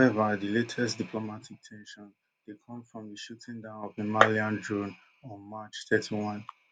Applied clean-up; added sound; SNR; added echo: none; none; none; none.